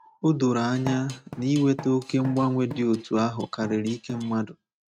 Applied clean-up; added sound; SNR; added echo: neural mask model RNNoise.